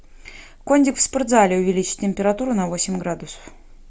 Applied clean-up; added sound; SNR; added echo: none; none; none; none.